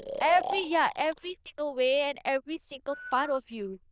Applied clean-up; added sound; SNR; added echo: neural diffusion model UNIVERSE++.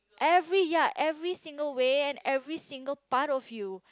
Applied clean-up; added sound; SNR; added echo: none; none; none; none.